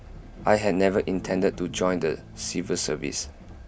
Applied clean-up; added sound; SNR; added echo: none; Electric guitar / Strum + Train; 15 dB; none.